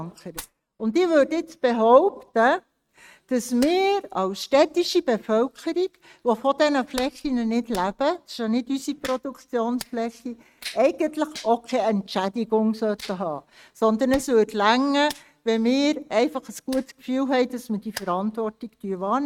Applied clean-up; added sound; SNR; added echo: neural mask model RNNoise.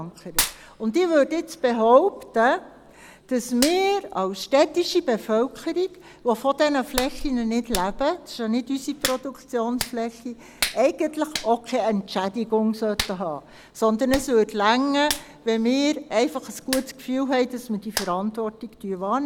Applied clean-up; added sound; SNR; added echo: none; Hands; 12 dB; none.